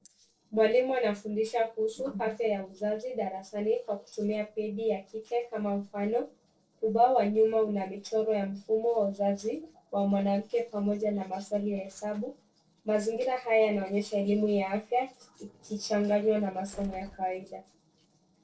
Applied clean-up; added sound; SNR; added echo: neural separator model SepFormer DNS4.